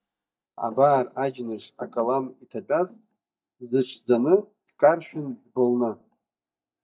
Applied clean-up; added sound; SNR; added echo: neural mask model DeepFilterNet 3.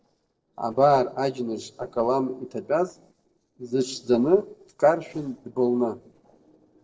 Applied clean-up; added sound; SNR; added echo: neural separator model SepFormer DNS4.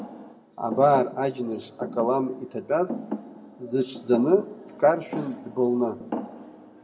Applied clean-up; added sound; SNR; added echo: none; Thump, thud; 12 dB; reverberation time 1.4 s.